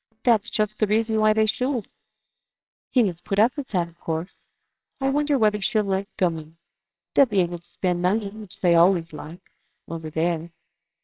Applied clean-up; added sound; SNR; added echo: neural separator model SepFormer WHAMR!.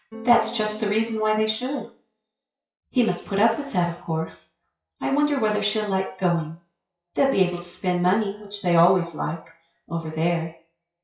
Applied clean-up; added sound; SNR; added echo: classical method WPE with log-MMSE.